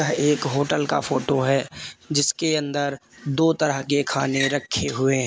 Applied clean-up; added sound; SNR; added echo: none; none; none; none.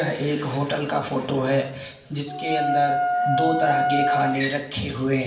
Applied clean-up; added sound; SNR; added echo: none; Wind instrument, woodwind instrument; 0 dB; reverberation time 0.9 s.